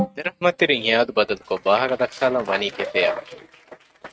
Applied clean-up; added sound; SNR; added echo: neural mask model RNNoise.